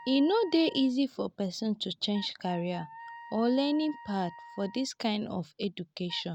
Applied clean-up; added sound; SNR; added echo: none; Wind instrument, woodwind instrument; 19 dB; none.